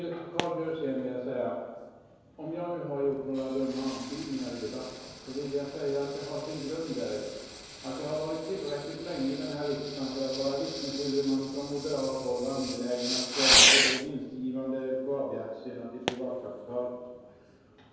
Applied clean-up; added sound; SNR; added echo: none; Fireworks; 0 dB; reverberation time 1.2 s.